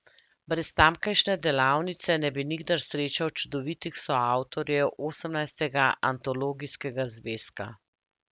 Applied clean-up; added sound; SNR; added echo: none; none; none; none.